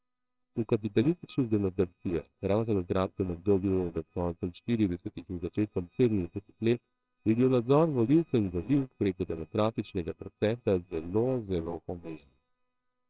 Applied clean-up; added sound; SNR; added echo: neural separator model SepFormer WHAMR!.